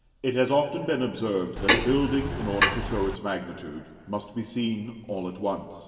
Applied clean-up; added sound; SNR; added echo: none; Clock; -4 dB; reverberation time 2.3 s.